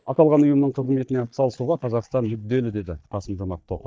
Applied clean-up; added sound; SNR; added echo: neural mask model DeepFilterNet 3.